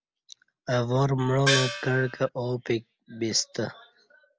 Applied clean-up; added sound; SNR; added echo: none; Gong; 1 dB; none.